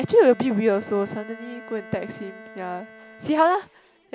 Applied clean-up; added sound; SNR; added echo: none; Bowed string instrument; 20 dB; none.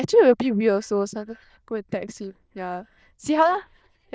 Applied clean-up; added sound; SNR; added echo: neural diffusion model UNIVERSE++.